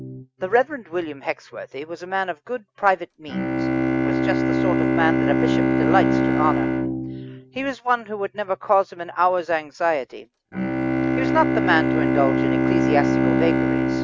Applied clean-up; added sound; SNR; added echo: neural mask model RNNoise.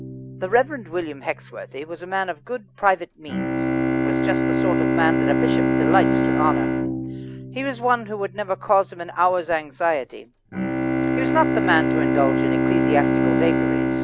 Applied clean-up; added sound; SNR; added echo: none; Bowed string instrument; -2 dB; none.